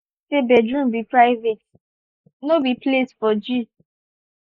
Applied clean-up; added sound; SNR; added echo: neural mask model Resemble Enhance denoiser.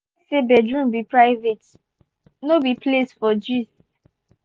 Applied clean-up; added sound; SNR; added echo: none; none; none; none.